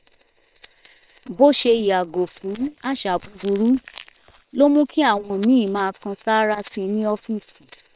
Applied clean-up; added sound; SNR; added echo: neural separator model SepFormer WHAM!.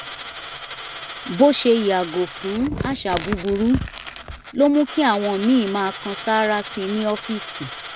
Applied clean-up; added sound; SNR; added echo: none; Coin (dropping) + Tearing; 11 dB; none.